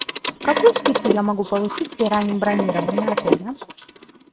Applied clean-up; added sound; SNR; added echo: neural mask model RNNoise.